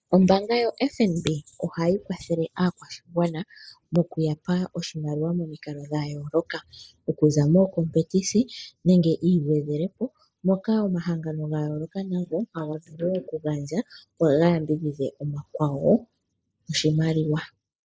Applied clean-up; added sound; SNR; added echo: neural mask model Resemble Enhance denoiser.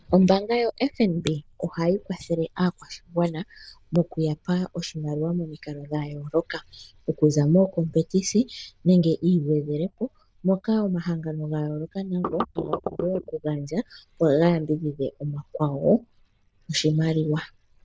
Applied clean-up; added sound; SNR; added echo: neural diffusion model UNIVERSE++.